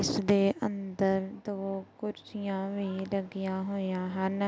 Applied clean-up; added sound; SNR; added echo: none; none; none; none.